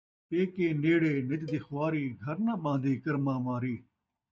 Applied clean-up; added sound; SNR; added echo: neural mask model DeepFilterNet 3.